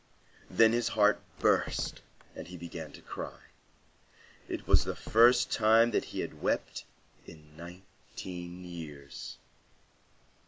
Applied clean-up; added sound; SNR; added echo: none; Door; 15 dB; none.